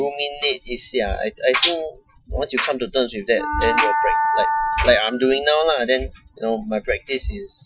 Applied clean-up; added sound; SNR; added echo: classical method Wiener filter.